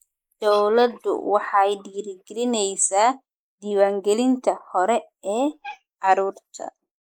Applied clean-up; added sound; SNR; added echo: neural mask model Resemble Enhance denoiser.